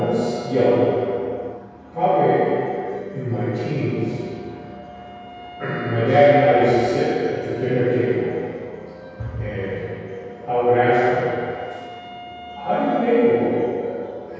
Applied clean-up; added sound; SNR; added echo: none; Wind instrument, woodwind instrument; 20 dB; reverberation time 2.2 s.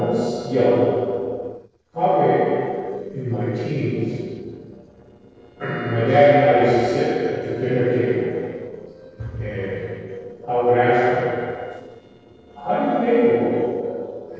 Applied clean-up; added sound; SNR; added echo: neural separator model SepFormer DNS4.